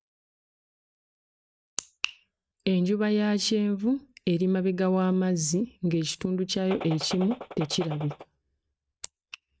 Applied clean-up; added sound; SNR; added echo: neural mask model RNNoise.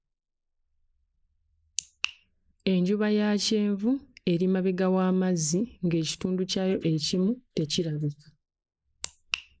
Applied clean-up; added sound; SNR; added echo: neural mask model Resemble Enhance denoiser.